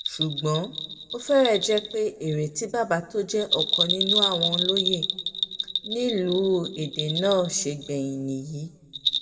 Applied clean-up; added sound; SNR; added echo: none; Bell; 3 dB; reverberation time 1.3 s.